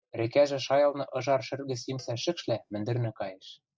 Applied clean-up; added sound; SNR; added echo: neural mask model DeepFilterNet 3.